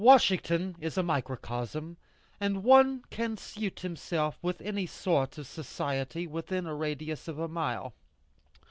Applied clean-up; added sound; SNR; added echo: none; none; none; none.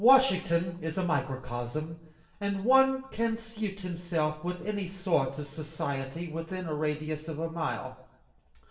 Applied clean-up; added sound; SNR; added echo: none; none; none; reverberation time 0.7 s.